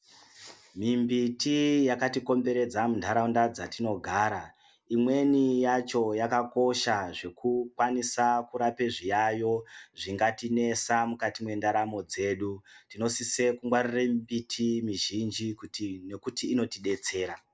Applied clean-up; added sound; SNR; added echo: none; none; none; none.